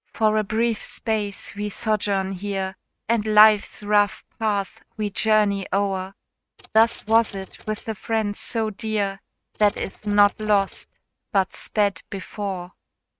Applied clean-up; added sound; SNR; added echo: neural mask model RNNoise.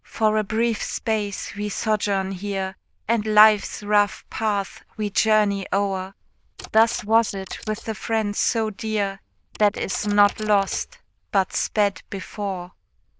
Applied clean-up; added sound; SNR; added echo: neural diffusion model UNIVERSE++.